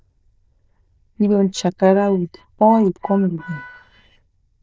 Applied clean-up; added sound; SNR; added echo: neural diffusion model UNIVERSE++.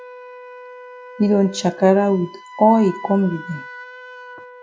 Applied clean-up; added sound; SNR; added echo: none; Wind instrument, woodwind instrument; 17 dB; none.